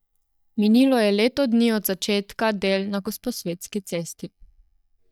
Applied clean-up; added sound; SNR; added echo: neural mask model DeepFilterNet 3.